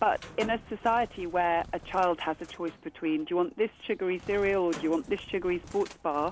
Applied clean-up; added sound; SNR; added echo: none; Bird; 18 dB; none.